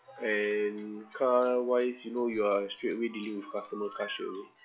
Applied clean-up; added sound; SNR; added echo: classical method log-MMSE.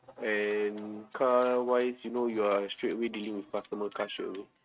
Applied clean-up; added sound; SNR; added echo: neural mask model RNNoise.